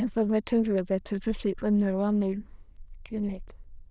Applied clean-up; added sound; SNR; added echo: neural diffusion model UNIVERSE++.